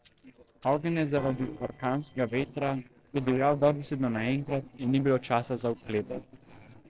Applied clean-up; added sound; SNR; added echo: neural separator model SepFormer DNS4.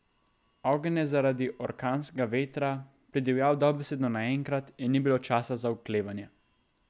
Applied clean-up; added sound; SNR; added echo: none; none; none; none.